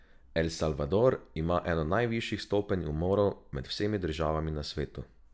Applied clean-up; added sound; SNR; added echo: none; none; none; none.